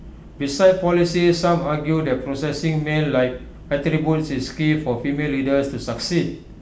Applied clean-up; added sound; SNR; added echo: none; none; none; none.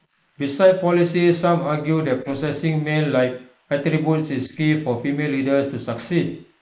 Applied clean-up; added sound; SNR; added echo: neural mask model Resemble Enhance denoiser.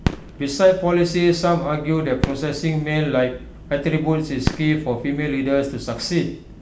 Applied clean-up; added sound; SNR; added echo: none; Fireworks; 11 dB; none.